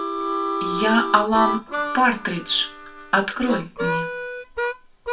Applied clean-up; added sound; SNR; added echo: none; Harmonica; 3 dB; reverberation time 0.2 s.